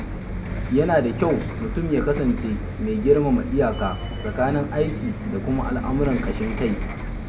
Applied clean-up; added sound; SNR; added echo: none; Bus; 5 dB; reverberation time 0.5 s.